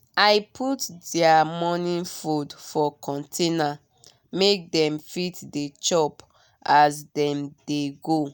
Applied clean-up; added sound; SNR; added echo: none; none; none; none.